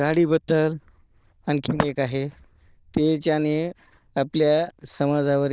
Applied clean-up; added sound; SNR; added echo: neural diffusion model UNIVERSE++.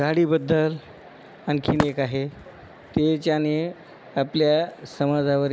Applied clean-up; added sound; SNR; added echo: none; Wood; 15 dB; none.